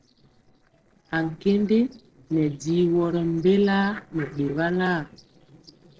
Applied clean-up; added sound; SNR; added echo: neural separator model SepFormer DNS4.